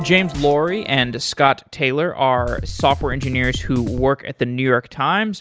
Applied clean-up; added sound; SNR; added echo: none; Drum kit; 8 dB; none.